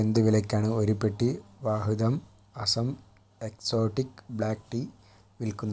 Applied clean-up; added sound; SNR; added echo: none; none; none; none.